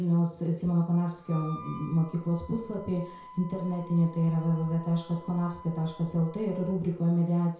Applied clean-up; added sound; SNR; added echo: none; Harmonica; 20 dB; reverberation time 0.6 s.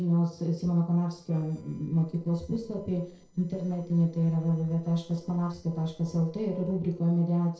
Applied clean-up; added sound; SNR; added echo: neural separator model SepFormer DNS4.